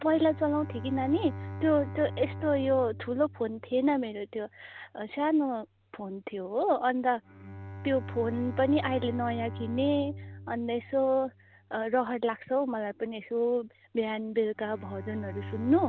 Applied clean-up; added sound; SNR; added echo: none; Bowed string instrument; 13 dB; none.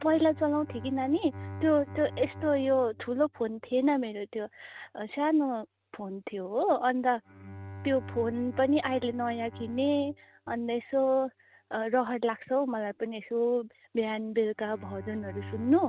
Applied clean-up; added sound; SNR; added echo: neural mask model RNNoise.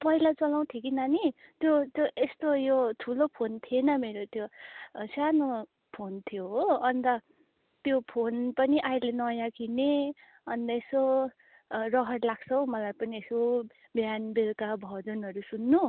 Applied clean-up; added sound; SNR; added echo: none; none; none; none.